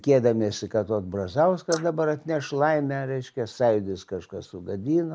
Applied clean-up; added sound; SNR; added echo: neural mask model Resemble Enhance denoiser.